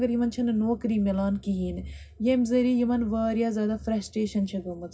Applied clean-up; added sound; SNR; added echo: none; none; none; reverberation time 0.4 s.